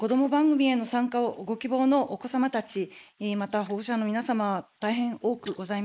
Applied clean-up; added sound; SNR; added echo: neural mask model Resemble Enhance denoiser.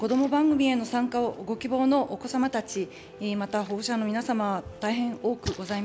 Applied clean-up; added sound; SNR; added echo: none; Piano + Splash, splatter; 17 dB; none.